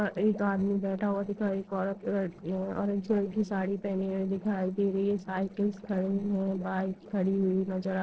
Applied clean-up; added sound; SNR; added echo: neural separator model SepFormer DNS4.